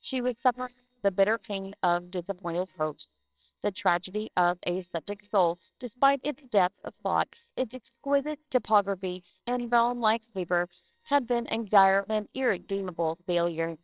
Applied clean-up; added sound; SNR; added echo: neural separator model SepFormer WHAMR!.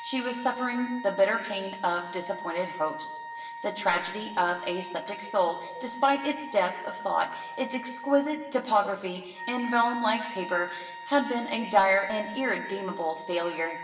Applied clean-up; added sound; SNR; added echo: none; Wind instrument, woodwind instrument; 12 dB; reverberation time 1.2 s.